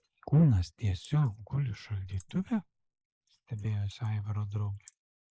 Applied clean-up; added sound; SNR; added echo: neural mask model Resemble Enhance denoiser.